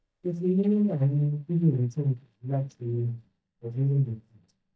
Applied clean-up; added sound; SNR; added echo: neural mask model DeepFilterNet 3.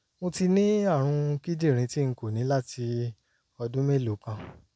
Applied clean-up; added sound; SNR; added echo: none; none; none; none.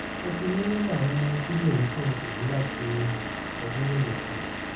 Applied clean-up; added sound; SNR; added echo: none; Engine / Vehicle; 5 dB; reverberation time 0.6 s.